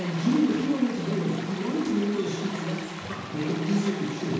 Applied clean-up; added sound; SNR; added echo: none; Stream; 11 dB; reverberation time 1.2 s.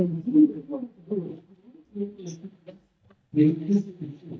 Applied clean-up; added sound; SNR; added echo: neural mask model DeepFilterNet 3.